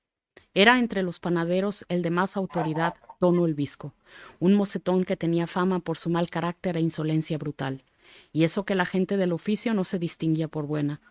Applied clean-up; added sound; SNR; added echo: neural mask model RNNoise.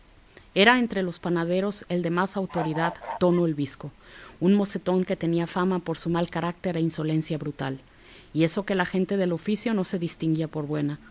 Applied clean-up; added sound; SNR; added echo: none; Bird / Fowl; 8 dB; none.